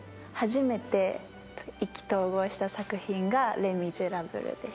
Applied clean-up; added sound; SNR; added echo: none; none; none; none.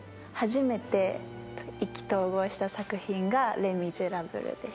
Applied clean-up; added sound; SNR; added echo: none; Bowed string instrument; 17 dB; none.